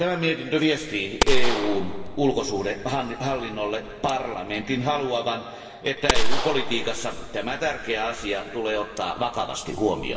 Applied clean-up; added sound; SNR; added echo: none; Gunshot, gunfire; -1 dB; reverberation time 2.8 s.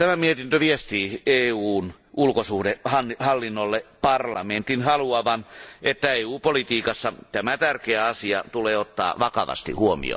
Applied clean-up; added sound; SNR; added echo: none; none; none; none.